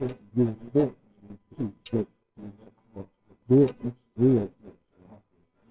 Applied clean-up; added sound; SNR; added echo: neural separator model SepFormer WHAMR!.